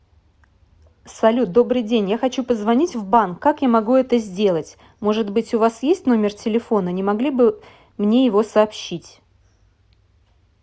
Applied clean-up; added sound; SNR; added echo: none; none; none; none.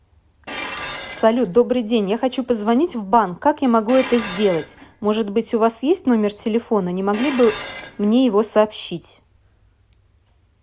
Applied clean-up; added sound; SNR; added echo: none; Dishes, pots, and pans; 16 dB; none.